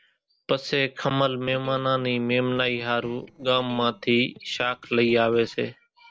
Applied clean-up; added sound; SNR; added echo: neural separator model SepFormer DNS4.